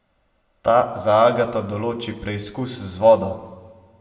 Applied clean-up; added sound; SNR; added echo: none; none; none; reverberation time 1.1 s.